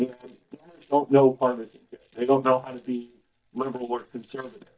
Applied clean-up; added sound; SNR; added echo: neural mask model DeepFilterNet 3.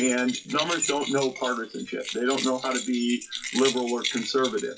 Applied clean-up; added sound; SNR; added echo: classical method WPE with log-MMSE.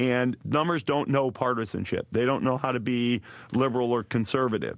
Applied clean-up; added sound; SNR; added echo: none; none; none; none.